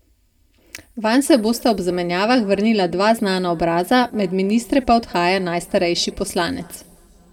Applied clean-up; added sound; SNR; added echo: none; none; none; reverberation time 1.2 s.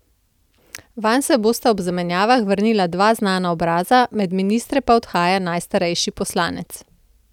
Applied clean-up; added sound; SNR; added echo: none; none; none; none.